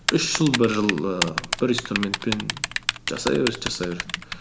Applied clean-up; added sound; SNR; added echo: none; Typing; 4 dB; none.